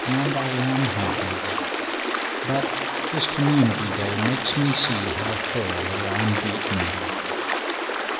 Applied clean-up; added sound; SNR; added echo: none; Stream; 0 dB; reverberation time 1.6 s.